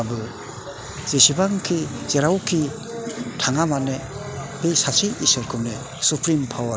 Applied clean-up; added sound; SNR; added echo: none; none; none; none.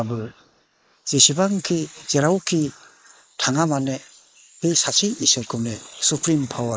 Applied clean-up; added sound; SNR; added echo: neural mask model Resemble Enhance denoiser.